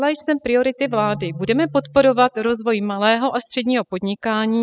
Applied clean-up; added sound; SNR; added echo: classical method spectral subtraction.